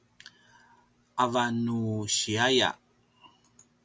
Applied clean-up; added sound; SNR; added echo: none; none; none; none.